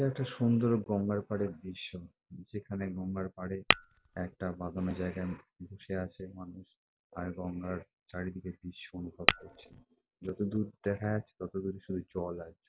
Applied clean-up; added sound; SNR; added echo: none; Tap / Glass; -4 dB; none.